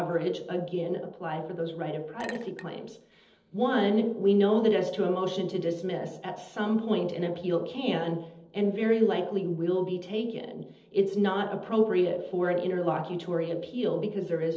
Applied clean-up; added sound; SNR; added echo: neural separator model SepFormer DNS4.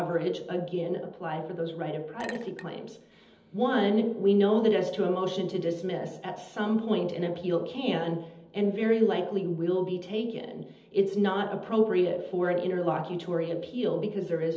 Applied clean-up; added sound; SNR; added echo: none; Chink, clink; 19 dB; reverberation time 1.2 s.